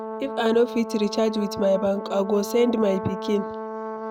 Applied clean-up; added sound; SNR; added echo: none; Brass instrument; 8 dB; none.